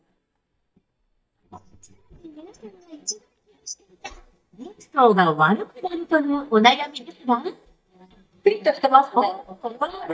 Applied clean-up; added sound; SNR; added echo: neural mask model DeepFilterNet 3.